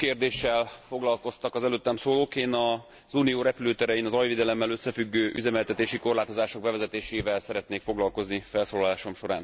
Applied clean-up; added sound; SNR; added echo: none; none; none; none.